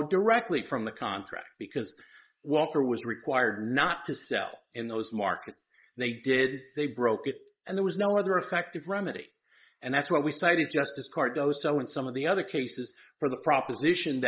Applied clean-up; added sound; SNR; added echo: neural mask model Resemble Enhance denoiser.